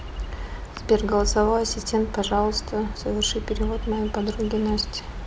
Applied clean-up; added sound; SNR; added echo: none; Ocean; 19 dB; none.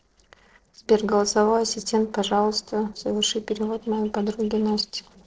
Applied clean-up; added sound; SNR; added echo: neural separator model SepFormer DNS4.